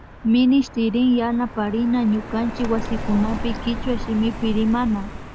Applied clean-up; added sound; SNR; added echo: none; Car passing by; 9 dB; none.